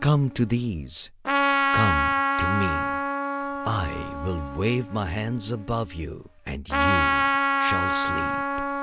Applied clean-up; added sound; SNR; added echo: none; Trumpet; -2 dB; none.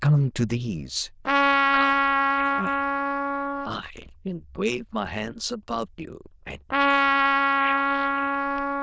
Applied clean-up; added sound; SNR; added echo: neural diffusion model UNIVERSE++.